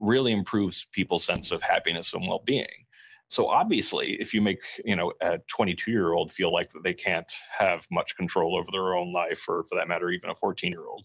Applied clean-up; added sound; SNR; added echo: neural separator model SepFormer DNS4.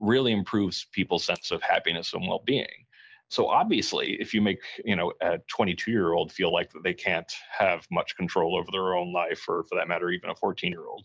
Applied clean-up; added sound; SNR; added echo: neural mask model Resemble Enhance denoiser.